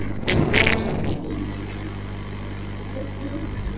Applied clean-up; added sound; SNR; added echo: neural separator model SepFormer DNS4.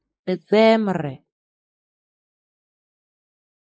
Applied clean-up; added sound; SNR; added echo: neural mask model Resemble Enhance denoiser.